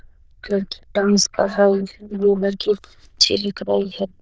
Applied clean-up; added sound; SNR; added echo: neural diffusion model UNIVERSE++.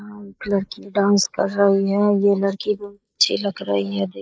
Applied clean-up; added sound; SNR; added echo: neural mask model Resemble Enhance denoiser.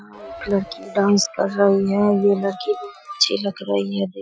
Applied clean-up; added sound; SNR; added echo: classical method Wiener filter.